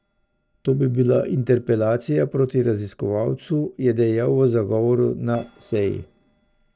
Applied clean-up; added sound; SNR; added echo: neural separator model SepFormer DNS4.